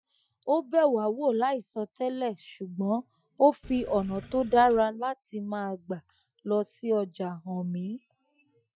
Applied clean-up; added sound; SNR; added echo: classical method Wiener filter.